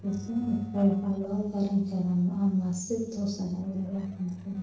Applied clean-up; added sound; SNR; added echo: neural separator model SepFormer DNS4.